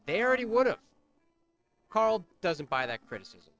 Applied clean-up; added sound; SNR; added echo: neural separator model SepFormer DNS4.